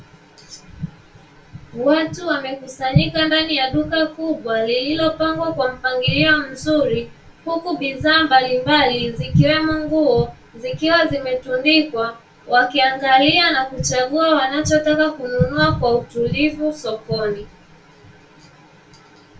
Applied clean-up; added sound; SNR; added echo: none; none; none; reverberation time 0.2 s.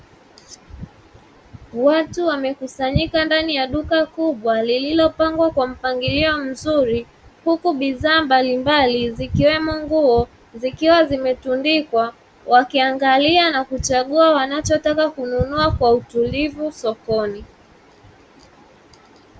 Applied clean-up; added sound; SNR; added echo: none; none; none; none.